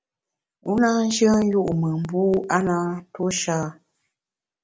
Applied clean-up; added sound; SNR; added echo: none; none; none; none.